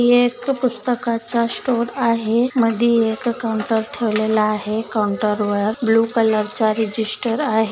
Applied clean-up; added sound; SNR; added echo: none; none; none; none.